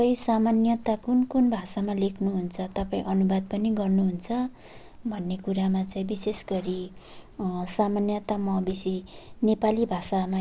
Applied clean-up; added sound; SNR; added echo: none; none; none; none.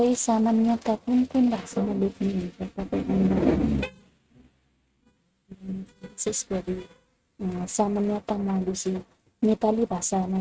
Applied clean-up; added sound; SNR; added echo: neural mask model RNNoise.